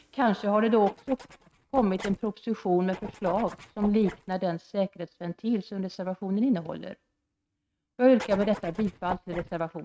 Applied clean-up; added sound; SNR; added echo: neural mask model RNNoise.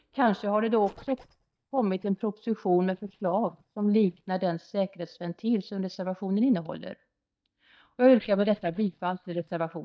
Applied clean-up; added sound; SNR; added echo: neural mask model DeepFilterNet 3.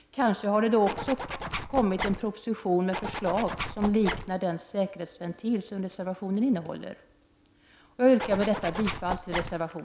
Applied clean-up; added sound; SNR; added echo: none; Zipper (clothing); 6 dB; none.